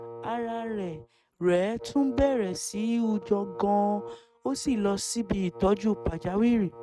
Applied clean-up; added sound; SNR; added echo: neural mask model RNNoise.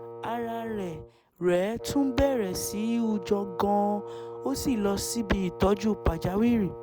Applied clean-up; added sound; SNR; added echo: none; Wind instrument, woodwind instrument; 12 dB; none.